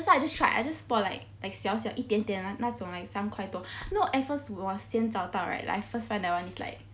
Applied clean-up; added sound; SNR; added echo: none; none; none; none.